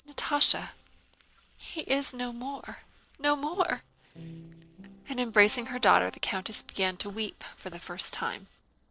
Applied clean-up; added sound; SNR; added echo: neural separator model SepFormer DNS4.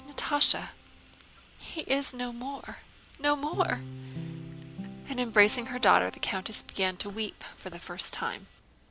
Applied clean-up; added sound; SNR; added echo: none; Guitar; 15 dB; none.